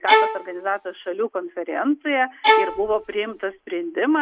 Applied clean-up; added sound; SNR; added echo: none; Bowed string instrument; -3 dB; none.